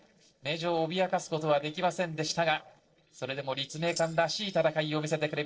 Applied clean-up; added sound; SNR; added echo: neural separator model SepFormer DNS4.